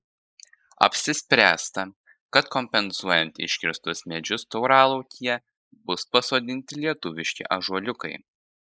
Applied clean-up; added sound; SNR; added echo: neural mask model Resemble Enhance denoiser.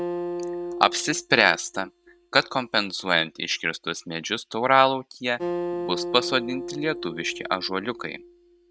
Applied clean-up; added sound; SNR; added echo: neural mask model RNNoise.